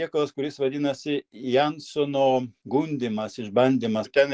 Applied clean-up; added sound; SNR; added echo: none; none; none; none.